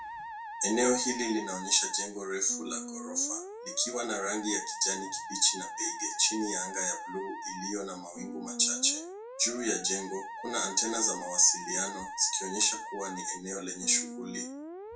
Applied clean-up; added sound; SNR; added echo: none; Musical instrument; 10 dB; reverberation time 0.3 s.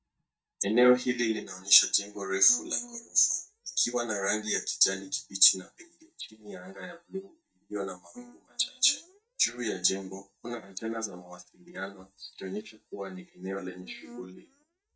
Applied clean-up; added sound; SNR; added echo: neural mask model DeepFilterNet 3.